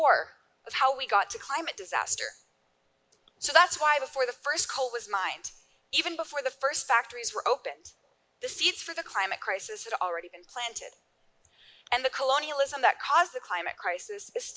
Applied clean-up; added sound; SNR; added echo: none; none; none; none.